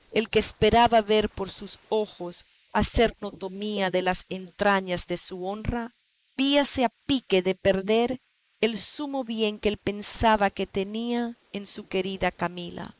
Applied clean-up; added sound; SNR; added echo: neural mask model Resemble Enhance denoiser.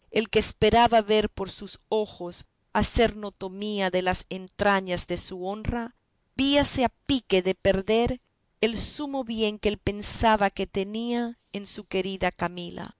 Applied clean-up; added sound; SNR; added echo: none; none; none; none.